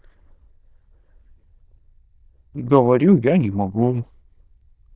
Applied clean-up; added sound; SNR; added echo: neural diffusion model UNIVERSE++.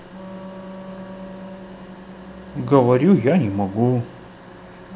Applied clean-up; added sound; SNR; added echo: none; Wind instrument, woodwind instrument; 17 dB; none.